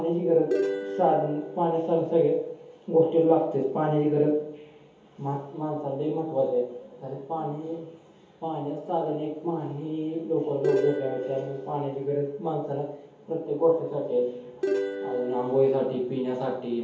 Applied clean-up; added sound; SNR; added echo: none; Plucked string instrument; 5 dB; reverberation time 0.7 s.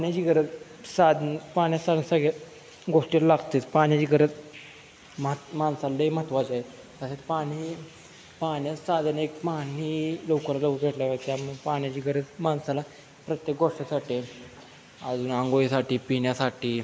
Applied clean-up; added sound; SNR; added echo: none; none; none; none.